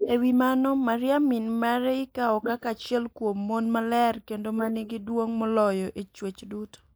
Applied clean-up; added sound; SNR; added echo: neural mask model Resemble Enhance denoiser.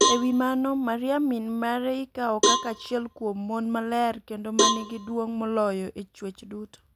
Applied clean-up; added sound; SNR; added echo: none; Cowbell; 2 dB; none.